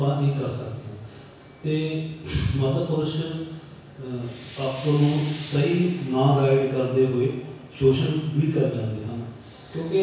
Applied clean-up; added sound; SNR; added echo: none; none; none; reverberation time 1.1 s.